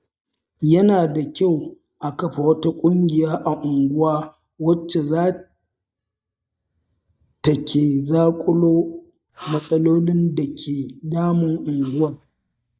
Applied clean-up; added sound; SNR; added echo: neural mask model DeepFilterNet 3.